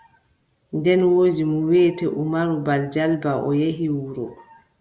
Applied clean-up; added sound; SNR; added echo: none; none; none; none.